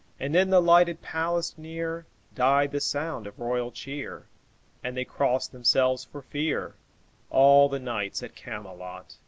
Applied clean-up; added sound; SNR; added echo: none; none; none; none.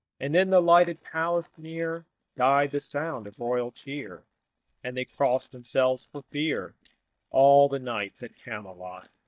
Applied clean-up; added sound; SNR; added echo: neural mask model DeepFilterNet 3.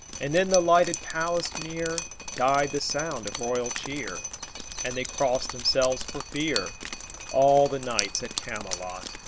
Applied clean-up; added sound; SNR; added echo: none; Drip; 9 dB; none.